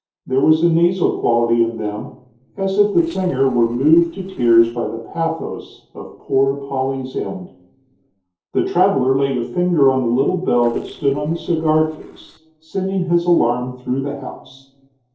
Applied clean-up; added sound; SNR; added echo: neural separator model SepFormer DNS4.